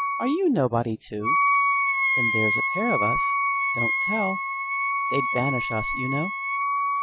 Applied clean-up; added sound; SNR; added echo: none; Wind instrument, woodwind instrument; -4 dB; none.